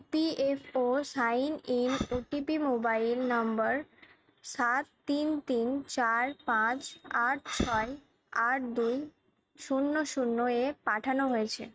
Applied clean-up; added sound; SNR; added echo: neural mask model RNNoise.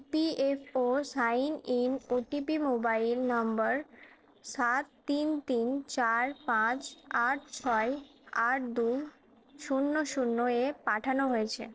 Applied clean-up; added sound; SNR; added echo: neural separator model SepFormer DNS4.